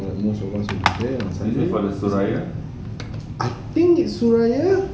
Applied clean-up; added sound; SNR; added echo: none; none; none; none.